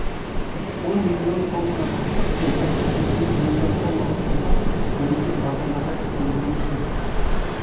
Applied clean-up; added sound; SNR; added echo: none; Ocean; -5 dB; reverberation time 0.8 s.